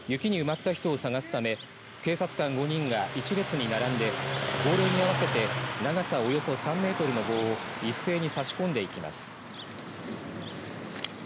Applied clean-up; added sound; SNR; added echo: none; Car passing by; 5 dB; none.